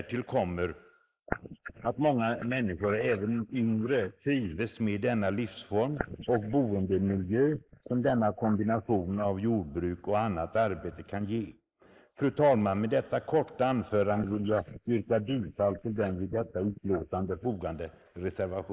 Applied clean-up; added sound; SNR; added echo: neural mask model Resemble Enhance denoiser.